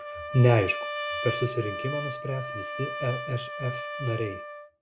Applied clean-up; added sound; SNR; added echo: none; Trumpet; 6 dB; none.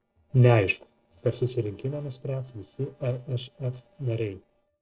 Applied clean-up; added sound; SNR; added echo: neural separator model SepFormer DNS4.